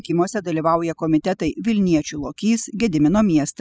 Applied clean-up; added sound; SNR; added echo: classical method spectral subtraction.